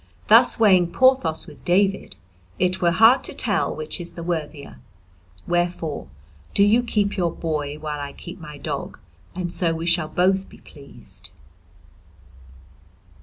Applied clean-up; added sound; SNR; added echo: none; none; none; none.